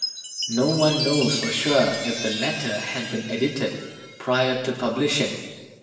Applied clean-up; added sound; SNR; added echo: none; Chime; 8 dB; reverberation time 1.2 s.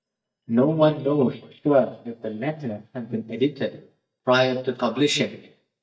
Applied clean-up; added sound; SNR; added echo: neural mask model DeepFilterNet 3.